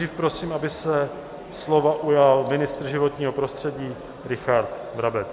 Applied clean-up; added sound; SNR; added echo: none; none; none; none.